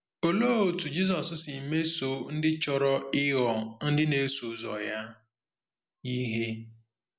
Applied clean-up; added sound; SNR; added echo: none; none; none; none.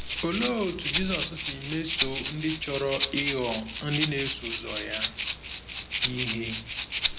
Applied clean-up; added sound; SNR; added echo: none; Rattle (instrument); 0 dB; none.